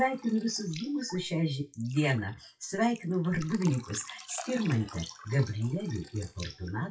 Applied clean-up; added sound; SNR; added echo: classical method WPE with log-MMSE.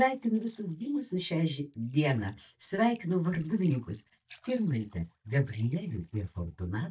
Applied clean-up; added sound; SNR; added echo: neural mask model DeepFilterNet 3.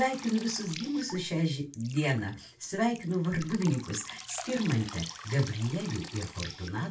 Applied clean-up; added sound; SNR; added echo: none; Drip; 14 dB; reverberation time 0.2 s.